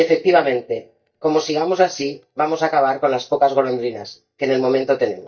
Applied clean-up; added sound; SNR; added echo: neural mask model DeepFilterNet 3.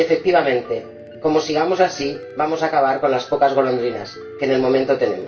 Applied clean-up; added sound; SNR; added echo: none; Piano; 18 dB; reverberation time 0.3 s.